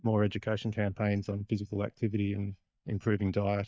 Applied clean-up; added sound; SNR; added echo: neural mask model DeepFilterNet 3.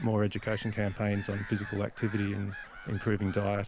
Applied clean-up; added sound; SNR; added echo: none; Gull, seagull / Bird vocalization, bird call, bird song; 14 dB; none.